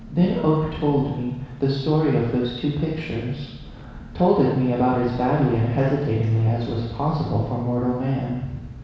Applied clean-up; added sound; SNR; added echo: none; Engine; 18 dB; reverberation time 1.1 s.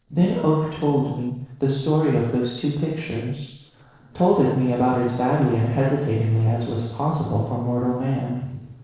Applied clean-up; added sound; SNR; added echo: neural separator model SepFormer DNS4.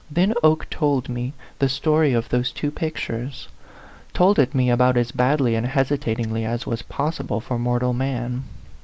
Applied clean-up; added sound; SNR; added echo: none; none; none; none.